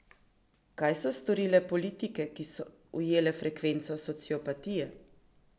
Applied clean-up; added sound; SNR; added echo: none; none; none; none.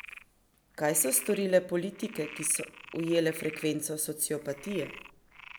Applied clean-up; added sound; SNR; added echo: none; Frog; 16 dB; none.